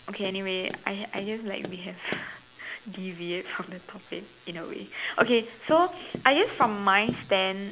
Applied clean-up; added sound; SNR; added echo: none; Tap; 15 dB; none.